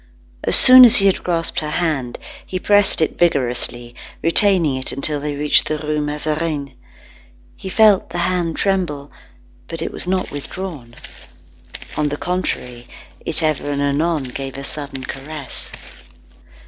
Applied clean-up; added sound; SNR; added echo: neural separator model SepFormer DNS4.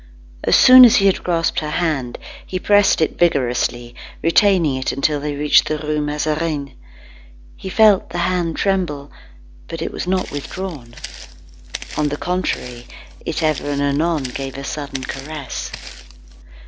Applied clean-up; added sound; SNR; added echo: none; Walk, footsteps; 16 dB; none.